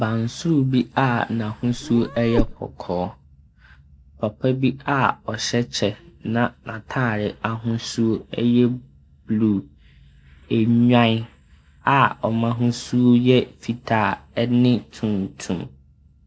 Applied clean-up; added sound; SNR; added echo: none; Meow; 5 dB; none.